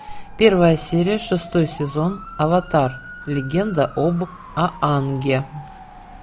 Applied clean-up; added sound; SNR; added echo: none; Motor vehicle (road) / Siren; 18 dB; none.